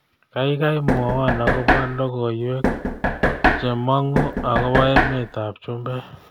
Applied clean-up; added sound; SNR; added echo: none; Knock; -1 dB; none.